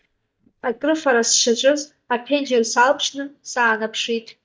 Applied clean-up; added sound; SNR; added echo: neural mask model DeepFilterNet 3.